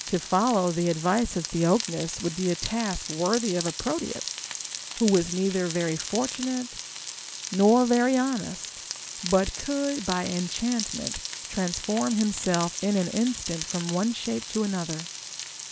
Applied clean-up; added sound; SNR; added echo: none; Frying (food); 9 dB; none.